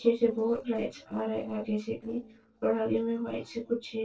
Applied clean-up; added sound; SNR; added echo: neural separator model SepFormer DNS4.